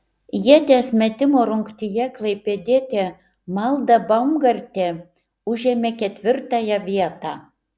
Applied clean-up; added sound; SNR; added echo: none; none; none; none.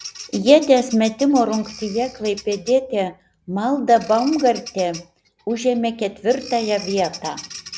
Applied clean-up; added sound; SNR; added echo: none; Bird vocalization, bird call, bird song; 18 dB; none.